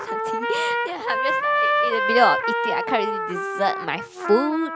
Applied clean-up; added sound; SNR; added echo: none; Trumpet; -1 dB; none.